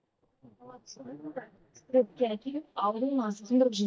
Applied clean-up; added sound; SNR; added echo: neural mask model DeepFilterNet 3.